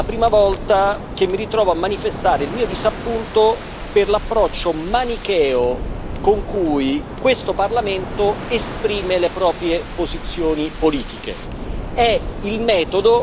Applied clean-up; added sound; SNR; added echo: none; Waves, surf; 9 dB; none.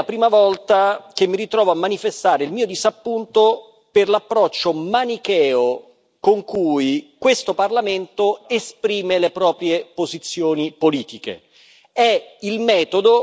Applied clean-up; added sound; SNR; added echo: none; none; none; none.